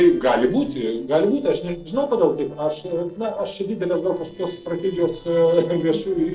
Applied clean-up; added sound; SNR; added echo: neural separator model SepFormer DNS4.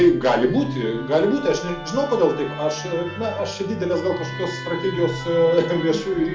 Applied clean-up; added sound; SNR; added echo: none; Musical instrument; 11 dB; reverberation time 0.4 s.